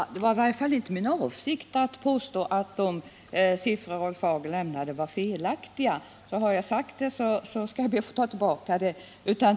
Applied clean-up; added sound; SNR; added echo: none; none; none; none.